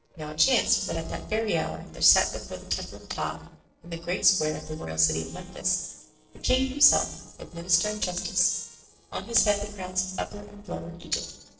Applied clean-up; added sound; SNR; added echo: neural separator model SepFormer DNS4.